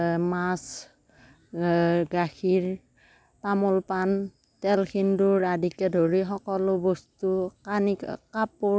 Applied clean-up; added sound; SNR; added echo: none; none; none; none.